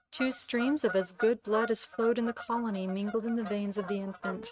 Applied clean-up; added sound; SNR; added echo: neural mask model RNNoise.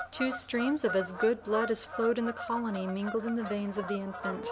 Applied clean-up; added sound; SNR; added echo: none; Bird vocalization, bird call, bird song / Fowl; 8 dB; none.